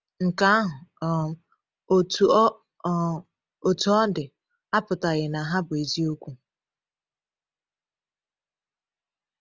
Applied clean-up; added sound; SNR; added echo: none; none; none; none.